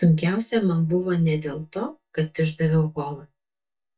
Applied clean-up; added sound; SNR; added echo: neural mask model DeepFilterNet 3.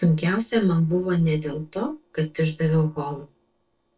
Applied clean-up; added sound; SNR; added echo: neural separator model SepFormer DNS4.